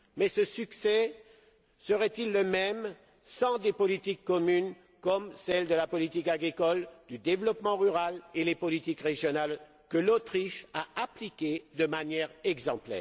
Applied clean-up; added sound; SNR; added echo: none; none; none; none.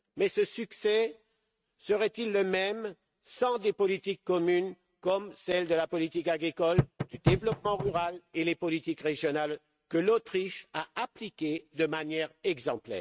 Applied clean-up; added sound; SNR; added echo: neural mask model RNNoise.